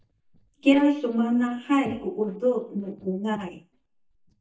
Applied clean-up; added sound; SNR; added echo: neural mask model DeepFilterNet 3.